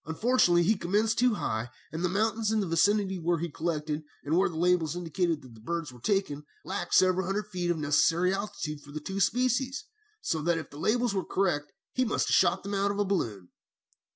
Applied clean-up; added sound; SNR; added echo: none; none; none; none.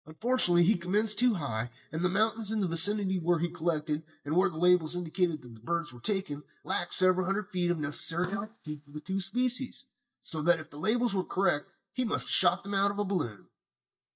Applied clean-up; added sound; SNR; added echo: neural mask model DeepFilterNet 3.